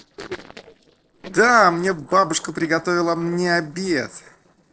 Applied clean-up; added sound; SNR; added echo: neural separator model SepFormer DNS4.